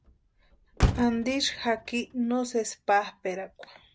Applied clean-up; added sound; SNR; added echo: none; Motor vehicle (road); 5 dB; none.